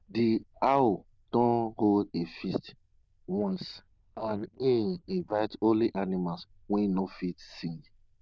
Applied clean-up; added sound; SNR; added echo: neural diffusion model UNIVERSE++.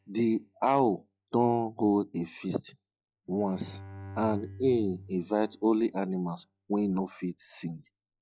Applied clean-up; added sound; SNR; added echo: classical method log-MMSE.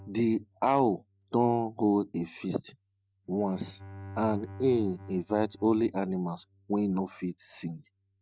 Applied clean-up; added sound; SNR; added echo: neural mask model RNNoise.